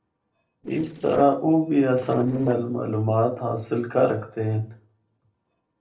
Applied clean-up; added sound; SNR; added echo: neural separator model SepFormer DNS4.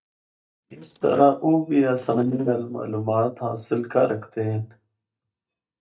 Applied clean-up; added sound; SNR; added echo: neural mask model DeepFilterNet 3.